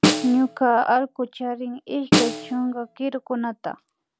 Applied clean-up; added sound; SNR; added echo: none; Snare drum; 2 dB; none.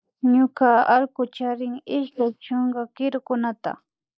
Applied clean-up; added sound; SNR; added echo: neural mask model Resemble Enhance denoiser.